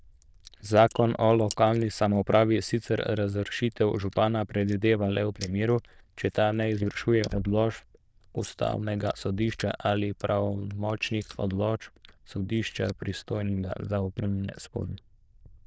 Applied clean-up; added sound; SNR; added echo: neural diffusion model UNIVERSE++.